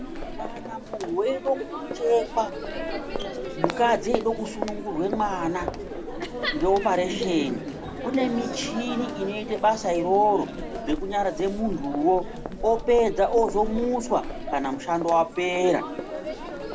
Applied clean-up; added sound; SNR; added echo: none; Crowd; 6 dB; none.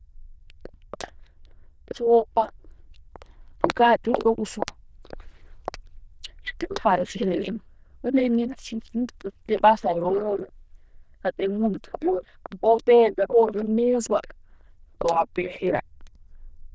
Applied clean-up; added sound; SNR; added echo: neural diffusion model UNIVERSE++.